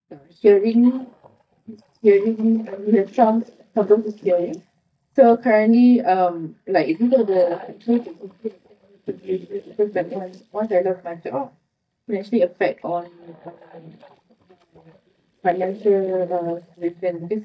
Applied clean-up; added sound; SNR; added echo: neural mask model DeepFilterNet 3.